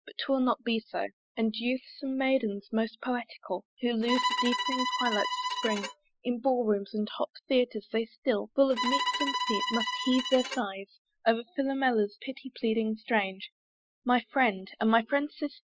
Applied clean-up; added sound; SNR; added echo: classical method Wiener filter.